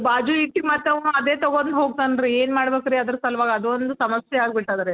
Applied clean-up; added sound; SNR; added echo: none; none; none; none.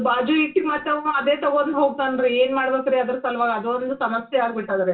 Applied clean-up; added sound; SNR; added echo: none; none; none; reverberation time 0.2 s.